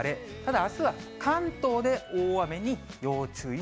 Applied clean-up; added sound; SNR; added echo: none; none; none; none.